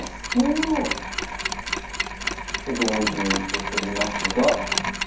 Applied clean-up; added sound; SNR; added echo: none; Mechanisms; 1 dB; reverberation time 0.6 s.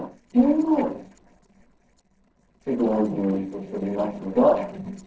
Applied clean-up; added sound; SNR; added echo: neural separator model SepFormer DNS4.